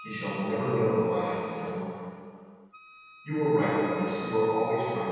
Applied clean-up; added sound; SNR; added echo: none; Wind instrument, woodwind instrument; 17 dB; reverberation time 2.1 s.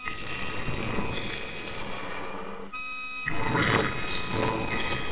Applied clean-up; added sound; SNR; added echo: neural separator model SepFormer WHAMR!.